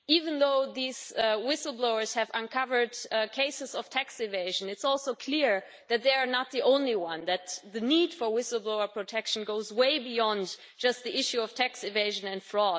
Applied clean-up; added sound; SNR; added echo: neural mask model Resemble Enhance denoiser.